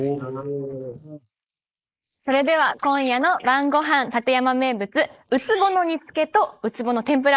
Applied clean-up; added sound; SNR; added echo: neural mask model Resemble Enhance denoiser.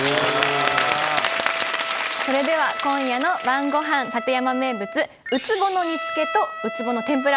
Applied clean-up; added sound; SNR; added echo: none; Trumpet; 9 dB; none.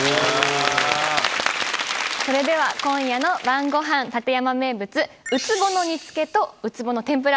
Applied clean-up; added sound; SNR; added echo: none; none; none; none.